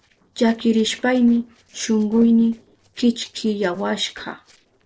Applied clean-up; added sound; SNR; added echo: neural separator model SepFormer DNS4.